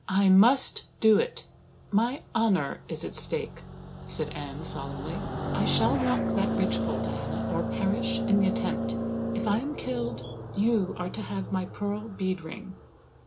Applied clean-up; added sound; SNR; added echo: none; Car passing by; 5 dB; reverberation time 0.3 s.